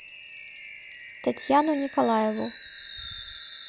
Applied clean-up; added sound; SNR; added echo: none; Chime; -1 dB; none.